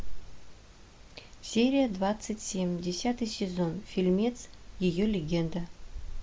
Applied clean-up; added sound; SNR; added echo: none; Bird vocalization, bird call, bird song; 13 dB; none.